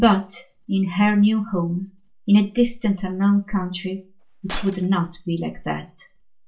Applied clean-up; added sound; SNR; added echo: none; Shatter; 14 dB; reverberation time 0.2 s.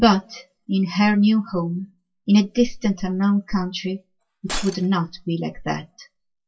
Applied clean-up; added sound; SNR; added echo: classical method WPE with log-MMSE.